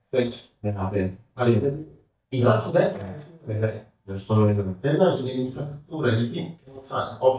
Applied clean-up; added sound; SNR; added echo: neural mask model DeepFilterNet 3.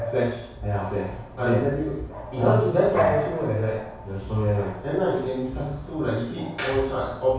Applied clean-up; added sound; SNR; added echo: none; Bark / Bird vocalization, bird call, bird song; 9 dB; reverberation time 0.6 s.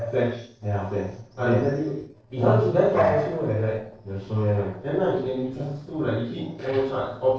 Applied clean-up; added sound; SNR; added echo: neural separator model SepFormer DNS4.